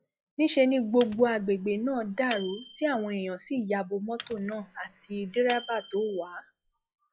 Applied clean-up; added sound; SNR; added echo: classical method log-MMSE.